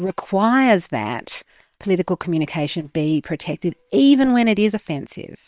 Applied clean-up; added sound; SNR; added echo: neural separator model SepFormer WHAM!.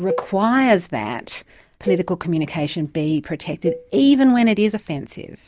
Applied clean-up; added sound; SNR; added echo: none; Cowbell; 13 dB; none.